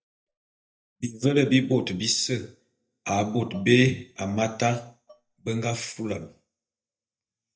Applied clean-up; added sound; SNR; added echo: neural mask model DeepFilterNet 3.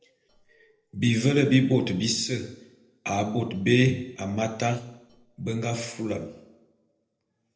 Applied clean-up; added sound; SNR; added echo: neural separator model SepFormer DNS4.